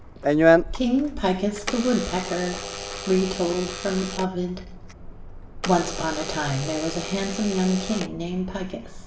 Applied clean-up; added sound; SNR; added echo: none; Alarm / Door; 2 dB; reverberation time 0.7 s.